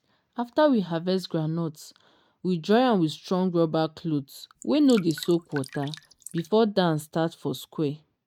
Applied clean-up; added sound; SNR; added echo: neural mask model RNNoise.